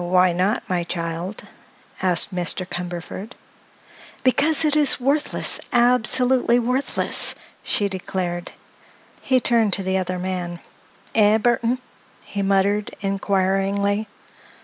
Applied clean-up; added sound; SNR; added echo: none; none; none; none.